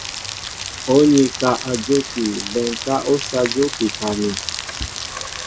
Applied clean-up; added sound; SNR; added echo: none; Rain; 8 dB; none.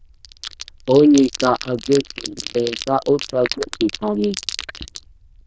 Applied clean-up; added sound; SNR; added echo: neural diffusion model UNIVERSE++.